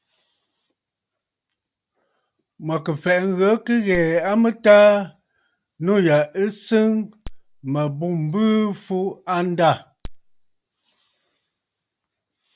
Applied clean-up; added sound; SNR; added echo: none; Crack; 19 dB; none.